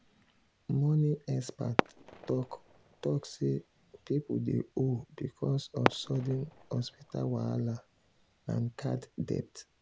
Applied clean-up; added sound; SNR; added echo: none; Fireworks; 7 dB; none.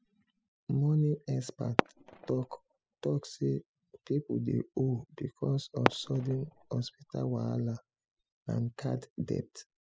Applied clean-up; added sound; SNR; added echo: classical method spectral subtraction.